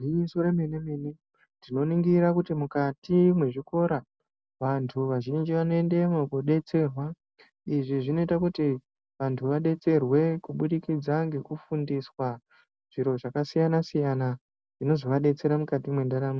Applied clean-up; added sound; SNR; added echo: none; none; none; none.